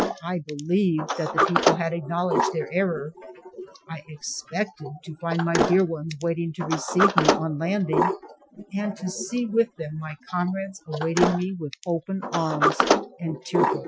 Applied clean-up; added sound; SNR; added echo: classical method Wiener filter.